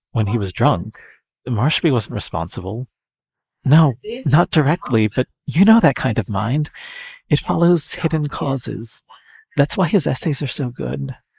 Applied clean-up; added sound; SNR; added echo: neural mask model Resemble Enhance denoiser.